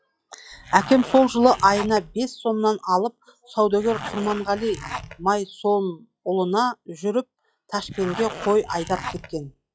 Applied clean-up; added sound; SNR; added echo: classical method log-MMSE.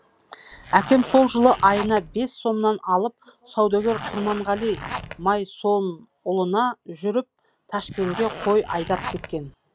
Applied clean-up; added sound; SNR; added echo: none; Zipper (clothing); 12 dB; none.